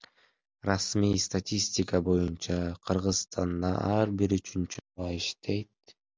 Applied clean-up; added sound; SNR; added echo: none; none; none; none.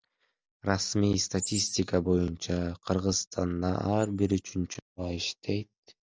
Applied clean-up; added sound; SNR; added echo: neural mask model DeepFilterNet 3.